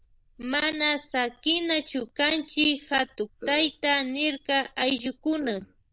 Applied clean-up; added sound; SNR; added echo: neural diffusion model UNIVERSE++.